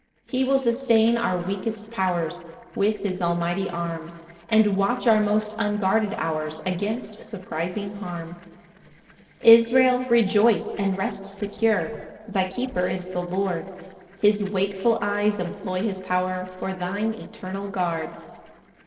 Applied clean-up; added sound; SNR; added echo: neural separator model SepFormer DNS4.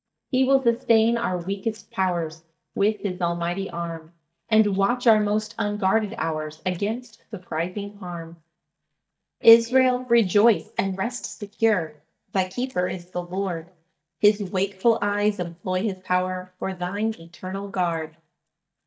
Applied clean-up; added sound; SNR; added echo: neural mask model DeepFilterNet 3.